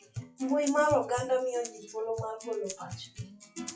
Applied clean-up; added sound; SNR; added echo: classical method WPE with log-MMSE.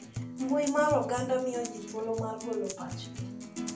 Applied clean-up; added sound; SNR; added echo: none; Acoustic guitar; 7 dB; reverberation time 0.3 s.